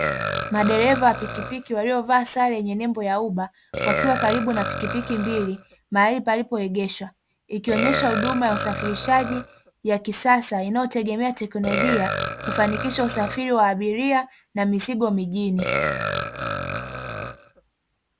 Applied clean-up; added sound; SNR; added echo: none; Burping, eructation; 6 dB; none.